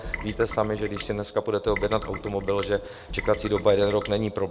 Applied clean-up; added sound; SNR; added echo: none; Trickle, dribble / Water tap, faucet; 10 dB; none.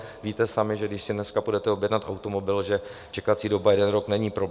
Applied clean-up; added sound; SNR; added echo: none; none; none; none.